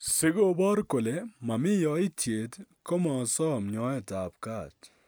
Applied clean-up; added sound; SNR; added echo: none; none; none; none.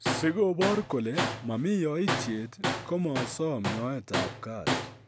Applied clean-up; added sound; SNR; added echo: none; Tools; 3 dB; none.